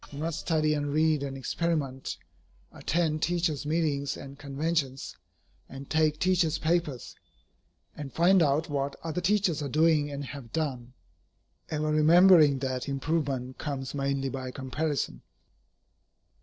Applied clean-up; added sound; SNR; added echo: neural separator model SepFormer DNS4.